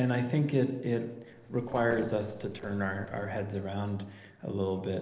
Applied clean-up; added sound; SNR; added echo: neural separator model SepFormer DNS4.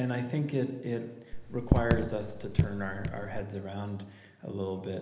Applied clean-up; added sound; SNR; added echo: none; Raindrop / Drip; -3 dB; reverberation time 1.1 s.